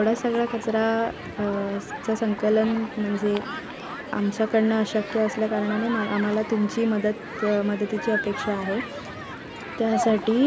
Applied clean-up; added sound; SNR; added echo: none; Human group actions; 9 dB; none.